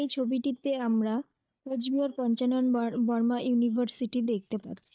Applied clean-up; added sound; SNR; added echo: neural mask model DeepFilterNet 3.